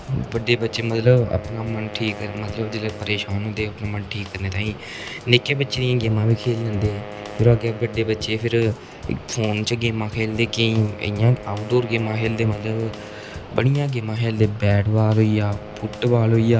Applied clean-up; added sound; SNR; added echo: none; Drum kit + Wind instrument, woodwind instrument; 16 dB; none.